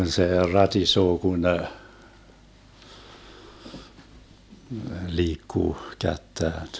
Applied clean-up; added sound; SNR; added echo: none; none; none; none.